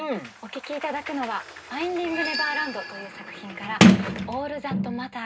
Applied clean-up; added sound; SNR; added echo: none; Sliding door; -4 dB; reverberation time 0.2 s.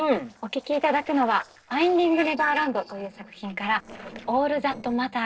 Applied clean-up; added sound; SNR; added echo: neural separator model SepFormer DNS4.